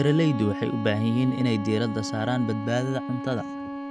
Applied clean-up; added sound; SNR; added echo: none; Bowed string instrument; 8 dB; none.